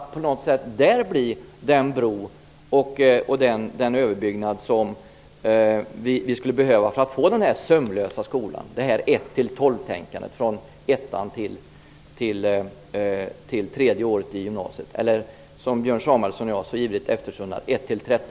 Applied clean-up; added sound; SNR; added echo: none; none; none; none.